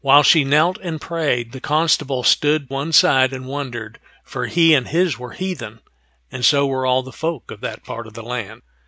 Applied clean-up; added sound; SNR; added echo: none; none; none; none.